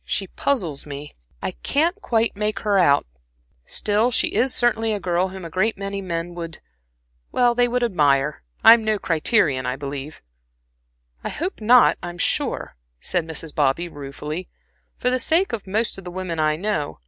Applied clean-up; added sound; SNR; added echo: none; none; none; none.